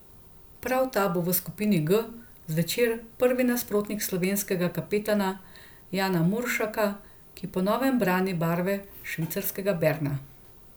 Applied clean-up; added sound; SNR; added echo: none; none; none; none.